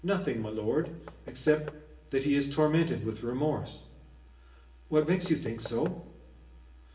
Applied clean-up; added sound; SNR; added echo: none; Knock / Wood; 19 dB; reverberation time 0.6 s.